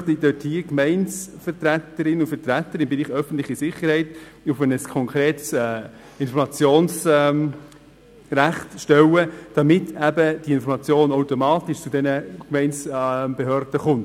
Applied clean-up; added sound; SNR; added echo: none; none; none; none.